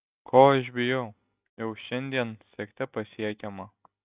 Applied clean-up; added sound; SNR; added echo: none; none; none; none.